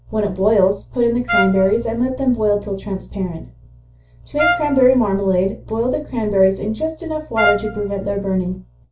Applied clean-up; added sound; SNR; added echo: none; Trumpet; 5 dB; reverberation time 0.2 s.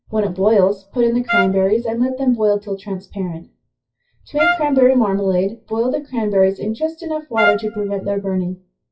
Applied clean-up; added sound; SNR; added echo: classical method WPE with log-MMSE.